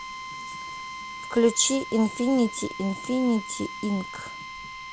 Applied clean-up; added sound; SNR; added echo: none; Drill; 11 dB; none.